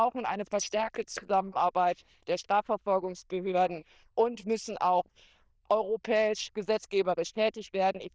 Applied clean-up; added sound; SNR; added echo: neural diffusion model UNIVERSE++.